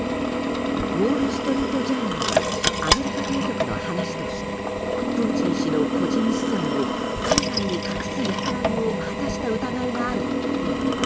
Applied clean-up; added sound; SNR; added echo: none; Drill; -4 dB; none.